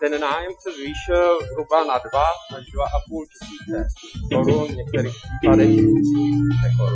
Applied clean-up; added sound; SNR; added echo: classical method Wiener filter.